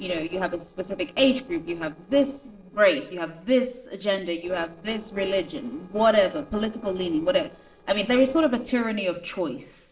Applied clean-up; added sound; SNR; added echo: neural separator model SepFormer DNS4.